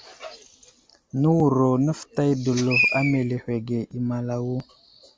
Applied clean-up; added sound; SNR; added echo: none; none; none; none.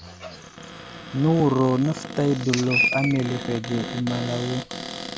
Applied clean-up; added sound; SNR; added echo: none; Cupboard open or close + Finger snapping; 11 dB; none.